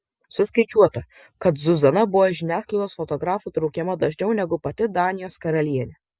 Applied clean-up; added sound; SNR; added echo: none; none; none; none.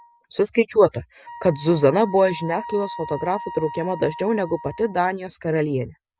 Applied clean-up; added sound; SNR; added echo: none; Wind instrument, woodwind instrument; 15 dB; none.